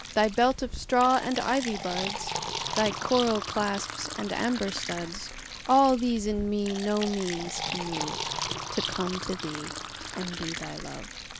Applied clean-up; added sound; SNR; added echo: none; Fill (with liquid); 7 dB; none.